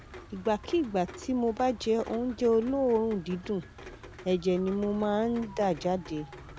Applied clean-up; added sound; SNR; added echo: none; Rain; 17 dB; none.